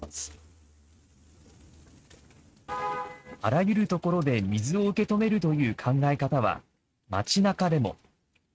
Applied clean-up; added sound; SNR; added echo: neural mask model RNNoise.